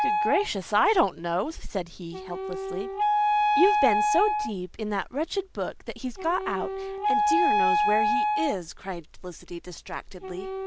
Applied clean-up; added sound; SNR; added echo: none; Wind instrument, woodwind instrument; -2 dB; none.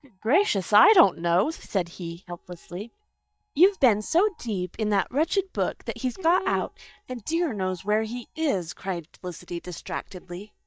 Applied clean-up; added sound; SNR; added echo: neural mask model DeepFilterNet 3.